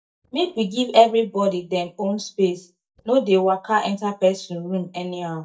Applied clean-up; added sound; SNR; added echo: neural mask model DeepFilterNet 3.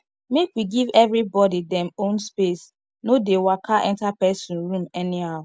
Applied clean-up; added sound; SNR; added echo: none; none; none; none.